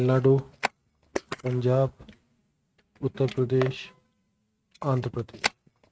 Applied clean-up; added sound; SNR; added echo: neural mask model RNNoise.